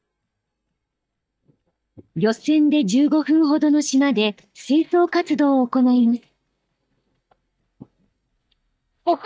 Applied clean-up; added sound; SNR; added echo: neural mask model DeepFilterNet 3.